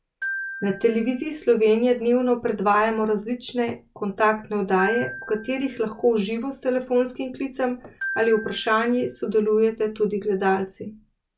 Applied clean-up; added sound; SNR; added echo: none; Glockenspiel; 14 dB; none.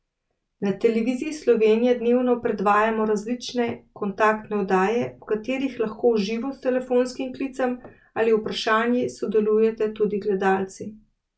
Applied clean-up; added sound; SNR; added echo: none; none; none; none.